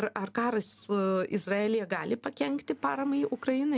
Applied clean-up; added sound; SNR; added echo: none; none; none; none.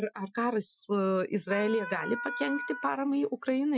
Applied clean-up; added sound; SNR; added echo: classical method Wiener filter.